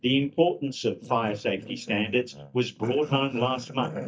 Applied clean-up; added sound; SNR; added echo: neural mask model DeepFilterNet 3.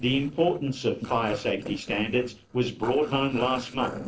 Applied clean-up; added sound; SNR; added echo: neural separator model SepFormer DNS4.